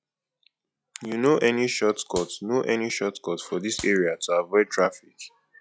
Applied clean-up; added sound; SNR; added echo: classical method log-MMSE.